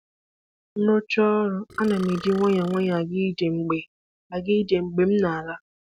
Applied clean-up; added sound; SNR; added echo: none; Burping, eructation; 17 dB; none.